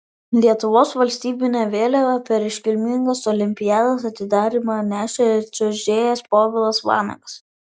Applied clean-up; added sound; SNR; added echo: none; none; none; none.